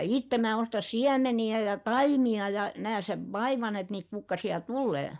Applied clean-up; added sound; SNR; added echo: neural mask model DeepFilterNet 3.